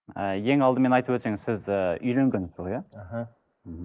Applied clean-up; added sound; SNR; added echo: neural mask model Resemble Enhance denoiser.